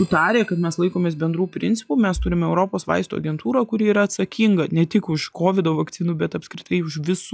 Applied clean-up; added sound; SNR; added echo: classical method log-MMSE.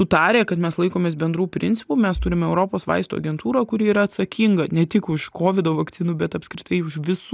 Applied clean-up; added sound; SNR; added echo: none; none; none; none.